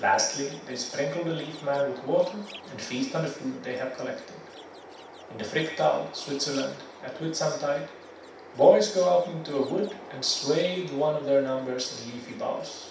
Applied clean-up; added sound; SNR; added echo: none; Chirp, tweet; 17 dB; reverberation time 0.7 s.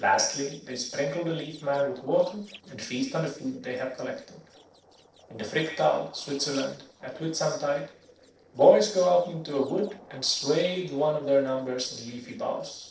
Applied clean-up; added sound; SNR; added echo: neural separator model SepFormer DNS4.